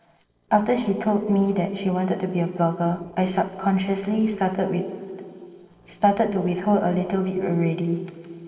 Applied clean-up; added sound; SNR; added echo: neural separator model SepFormer DNS4.